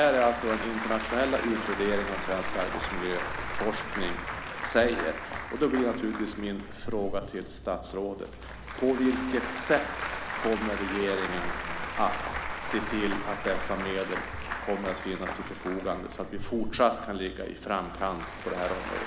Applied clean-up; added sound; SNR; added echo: none; Applause / Crowd; 4 dB; none.